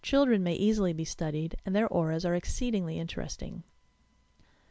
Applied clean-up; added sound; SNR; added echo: none; none; none; none.